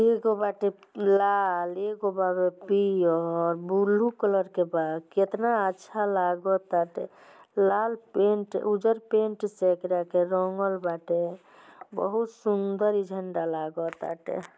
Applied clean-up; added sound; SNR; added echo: none; none; none; none.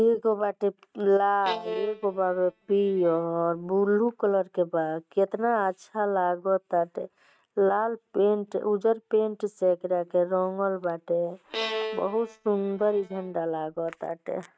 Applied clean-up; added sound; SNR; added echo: neural mask model RNNoise.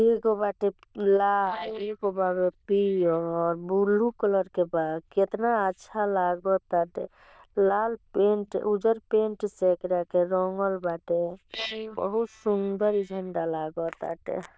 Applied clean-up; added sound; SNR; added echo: neural diffusion model UNIVERSE++.